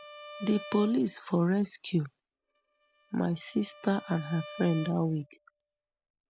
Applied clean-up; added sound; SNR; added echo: none; Bowed string instrument; 19 dB; none.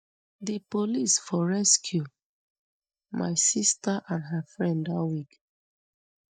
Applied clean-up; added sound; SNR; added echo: neural mask model DeepFilterNet 3.